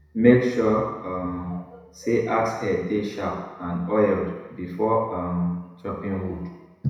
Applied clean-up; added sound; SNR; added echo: none; none; none; reverberation time 1.0 s.